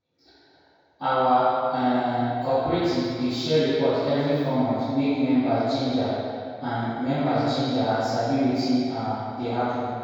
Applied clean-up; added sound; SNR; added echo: none; none; none; reverberation time 2.2 s.